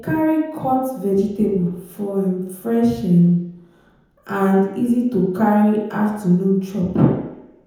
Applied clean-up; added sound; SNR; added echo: none; none; none; reverberation time 0.9 s.